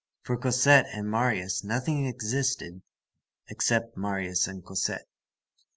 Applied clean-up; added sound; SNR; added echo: none; none; none; none.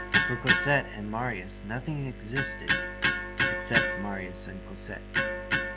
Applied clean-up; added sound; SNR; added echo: none; Electric guitar; -4 dB; none.